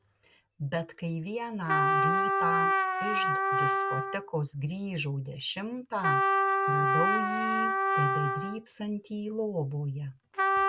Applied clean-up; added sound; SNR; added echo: none; Trumpet; -5 dB; none.